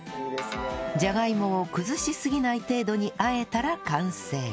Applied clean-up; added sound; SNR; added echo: none; none; none; none.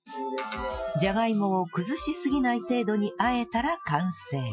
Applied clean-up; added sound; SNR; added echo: classical method Wiener filter.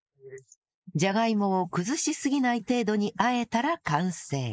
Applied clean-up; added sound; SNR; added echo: neural mask model Resemble Enhance denoiser.